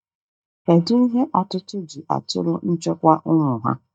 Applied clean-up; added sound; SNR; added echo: neural mask model DeepFilterNet 3.